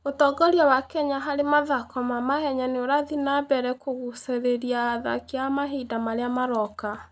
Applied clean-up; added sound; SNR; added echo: none; none; none; none.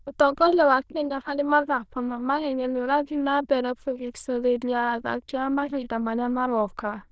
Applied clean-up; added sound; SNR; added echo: neural diffusion model UNIVERSE++.